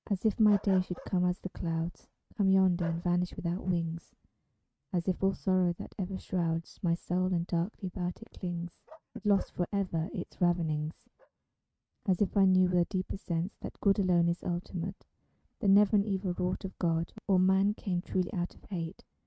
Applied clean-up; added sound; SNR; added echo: neural mask model RNNoise.